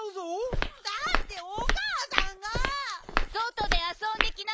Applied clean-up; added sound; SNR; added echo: none; Walk, footsteps; -3 dB; none.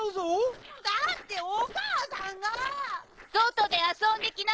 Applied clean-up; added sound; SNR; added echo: neural separator model SepFormer DNS4.